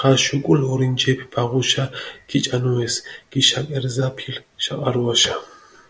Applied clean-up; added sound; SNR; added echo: none; none; none; none.